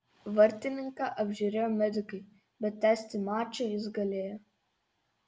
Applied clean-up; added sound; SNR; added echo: none; none; none; none.